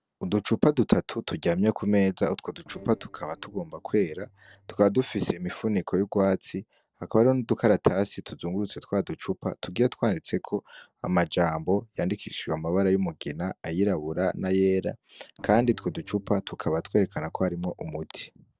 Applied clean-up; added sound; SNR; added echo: neural separator model SepFormer DNS4.